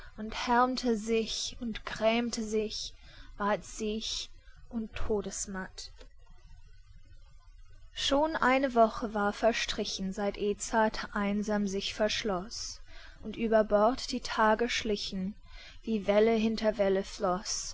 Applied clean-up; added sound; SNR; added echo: none; none; none; none.